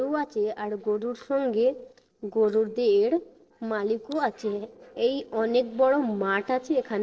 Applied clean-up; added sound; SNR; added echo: neural separator model SepFormer DNS4.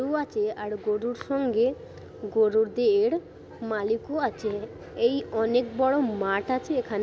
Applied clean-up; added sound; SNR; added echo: none; none; none; none.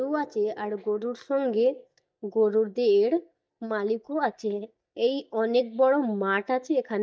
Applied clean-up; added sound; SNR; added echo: neural mask model DeepFilterNet 3.